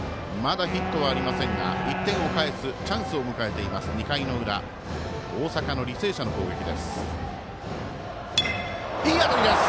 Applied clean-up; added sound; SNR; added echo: none; Wind instrument, woodwind instrument; 7 dB; none.